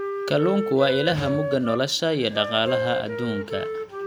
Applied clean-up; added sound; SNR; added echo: none; Wind instrument, woodwind instrument; 5 dB; none.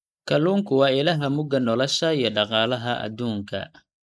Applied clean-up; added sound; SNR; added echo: neural mask model Resemble Enhance denoiser.